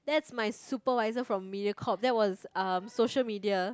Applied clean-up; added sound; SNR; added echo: none; none; none; none.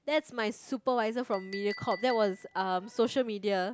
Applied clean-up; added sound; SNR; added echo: none; Chink, clink; 19 dB; none.